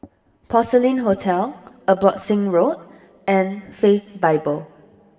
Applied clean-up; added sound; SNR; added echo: none; none; none; reverberation time 2.4 s.